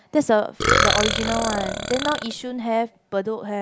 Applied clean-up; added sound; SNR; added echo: none; Burping, eructation; -1 dB; none.